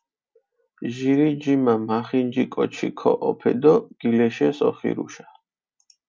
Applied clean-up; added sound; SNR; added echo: none; none; none; none.